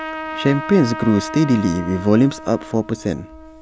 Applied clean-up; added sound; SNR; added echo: none; Trumpet; 12 dB; none.